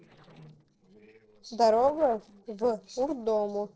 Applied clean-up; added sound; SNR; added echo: neural separator model SepFormer DNS4.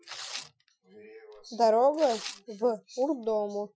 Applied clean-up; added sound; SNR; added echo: classical method Wiener filter.